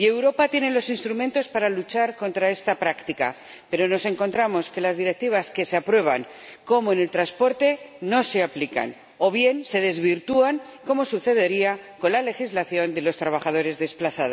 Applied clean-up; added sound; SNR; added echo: none; none; none; none.